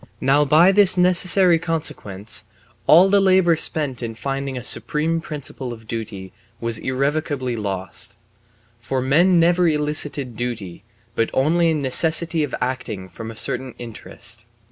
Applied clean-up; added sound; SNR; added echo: none; none; none; none.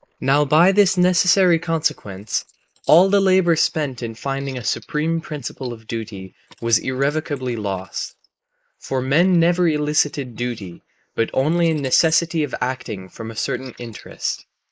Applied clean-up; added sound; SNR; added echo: neural mask model Resemble Enhance denoiser.